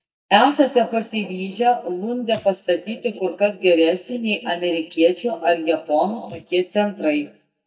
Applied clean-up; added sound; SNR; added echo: neural mask model DeepFilterNet 3.